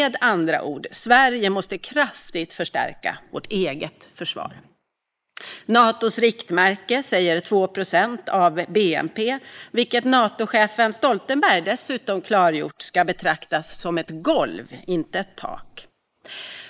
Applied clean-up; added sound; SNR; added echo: neural mask model Resemble Enhance denoiser.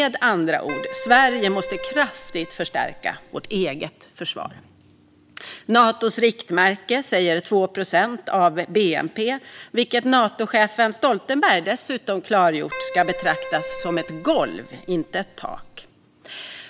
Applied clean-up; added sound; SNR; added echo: none; Keyboard (musical); 12 dB; none.